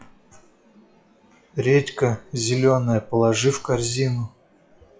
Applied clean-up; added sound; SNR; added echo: classical method WPE with log-MMSE.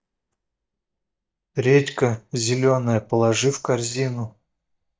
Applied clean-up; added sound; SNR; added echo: neural mask model DeepFilterNet 3.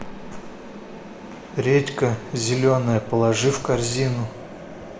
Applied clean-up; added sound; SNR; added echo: none; Mechanisms; 13 dB; reverberation time 0.7 s.